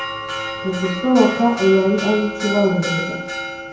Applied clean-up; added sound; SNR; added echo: none; Church bell; 7 dB; reverberation time 0.9 s.